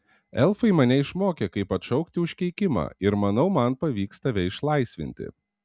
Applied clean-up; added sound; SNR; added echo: none; none; none; none.